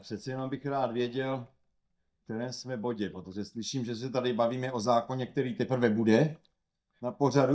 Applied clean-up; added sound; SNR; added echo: neural mask model DeepFilterNet 3.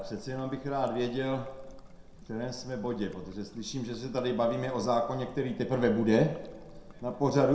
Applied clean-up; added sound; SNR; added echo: none; Trickle, dribble; 18 dB; reverberation time 0.6 s.